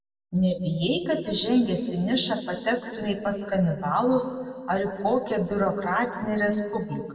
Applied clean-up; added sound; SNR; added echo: none; none; none; reverberation time 2.0 s.